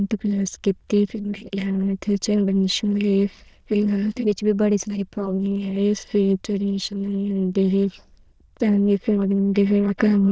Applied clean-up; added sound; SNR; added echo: neural diffusion model UNIVERSE++.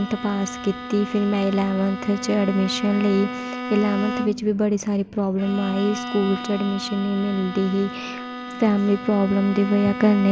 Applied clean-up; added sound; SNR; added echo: none; Bowed string instrument; 10 dB; none.